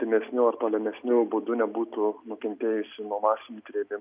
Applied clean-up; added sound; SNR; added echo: none; none; none; none.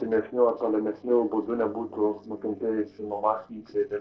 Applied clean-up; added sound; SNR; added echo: neural separator model SepFormer DNS4.